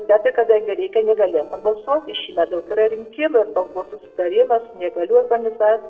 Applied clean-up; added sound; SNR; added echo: neural separator model SepFormer DNS4.